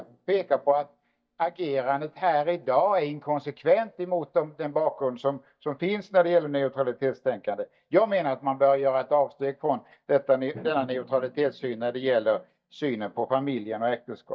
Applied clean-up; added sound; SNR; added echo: neural mask model DeepFilterNet 3.